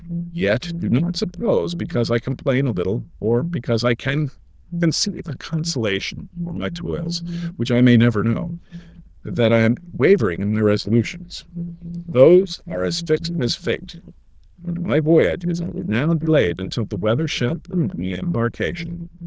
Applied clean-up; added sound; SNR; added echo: neural diffusion model UNIVERSE++.